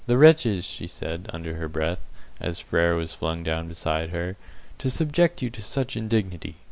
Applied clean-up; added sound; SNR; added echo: none; none; none; none.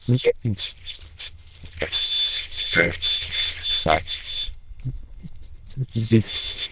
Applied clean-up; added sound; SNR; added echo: neural diffusion model UNIVERSE++.